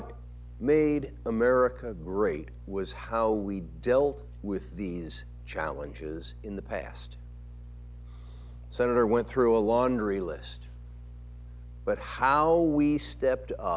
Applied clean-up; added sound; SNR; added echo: none; none; none; none.